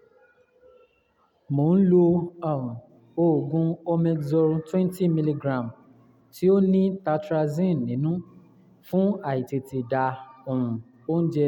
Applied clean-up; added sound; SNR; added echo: none; none; none; none.